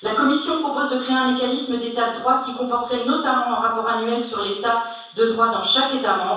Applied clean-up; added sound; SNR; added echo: none; none; none; reverberation time 0.7 s.